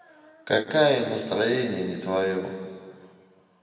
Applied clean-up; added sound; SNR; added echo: none; none; none; reverberation time 2.4 s.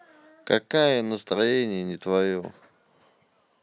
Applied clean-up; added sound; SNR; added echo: none; none; none; none.